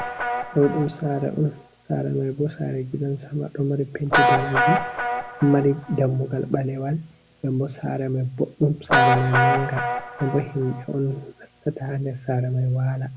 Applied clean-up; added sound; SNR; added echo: none; Guitar; 3 dB; none.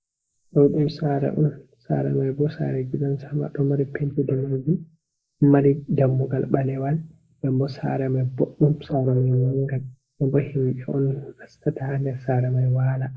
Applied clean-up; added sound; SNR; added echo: neural mask model Resemble Enhance denoiser.